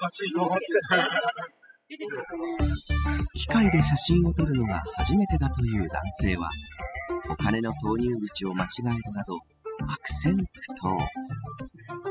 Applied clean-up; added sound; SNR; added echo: classical method spectral subtraction.